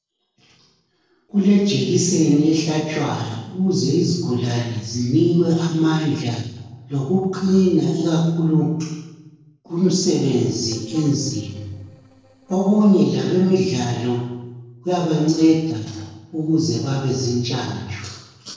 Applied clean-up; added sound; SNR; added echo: neural separator model SepFormer DNS4.